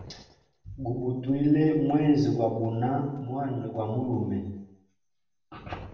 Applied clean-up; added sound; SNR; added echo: none; none; none; reverberation time 0.7 s.